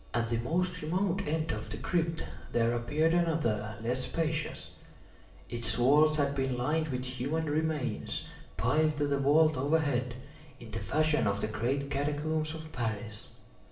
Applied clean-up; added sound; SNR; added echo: none; none; none; reverberation time 0.9 s.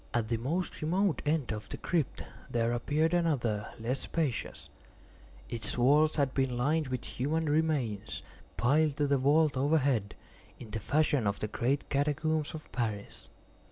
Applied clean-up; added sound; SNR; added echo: none; none; none; none.